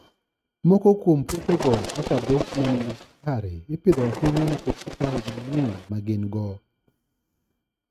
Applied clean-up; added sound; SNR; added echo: neural mask model RNNoise.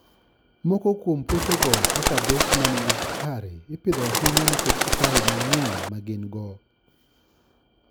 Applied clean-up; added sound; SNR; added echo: none; Bird; -5 dB; none.